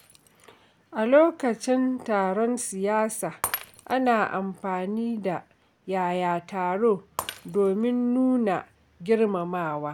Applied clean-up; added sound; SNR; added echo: none; Shatter; 18 dB; none.